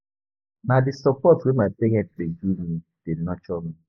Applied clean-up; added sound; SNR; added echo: neural mask model Resemble Enhance denoiser.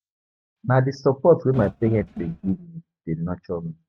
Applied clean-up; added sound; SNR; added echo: neural mask model RNNoise.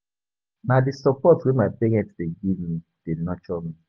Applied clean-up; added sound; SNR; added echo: none; none; none; none.